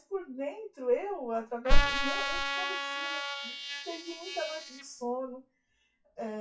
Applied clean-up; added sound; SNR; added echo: classical method WPE with log-MMSE.